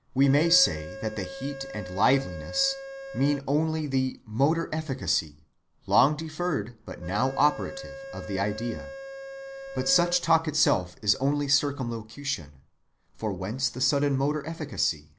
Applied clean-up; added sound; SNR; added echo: none; Organ; 11 dB; none.